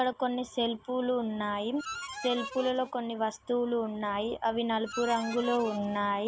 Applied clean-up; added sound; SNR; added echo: none; Harmonica; 10 dB; none.